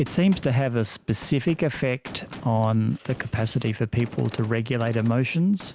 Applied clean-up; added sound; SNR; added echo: none; Gunshot, gunfire; 20 dB; none.